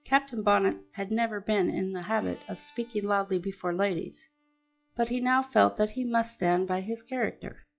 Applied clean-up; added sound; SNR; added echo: classical method log-MMSE.